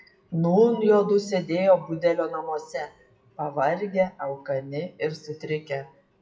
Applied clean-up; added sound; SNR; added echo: classical method WPE with log-MMSE.